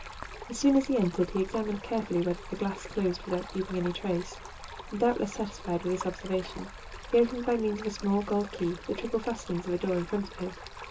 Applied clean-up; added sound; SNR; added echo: none; Stream; 13 dB; reverberation time 0.2 s.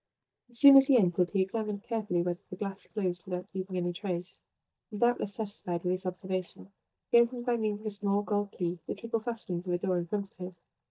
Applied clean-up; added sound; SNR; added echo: neural mask model DeepFilterNet 3.